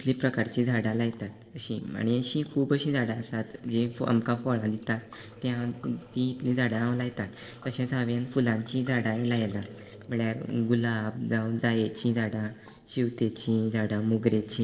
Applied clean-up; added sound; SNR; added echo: neural separator model SepFormer DNS4.